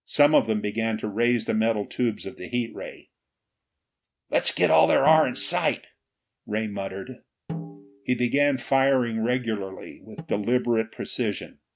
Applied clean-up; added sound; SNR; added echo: neural mask model RNNoise.